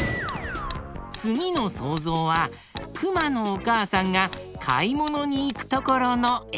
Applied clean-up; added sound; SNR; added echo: none; Hammer + Gunshot, gunfire; 15 dB; none.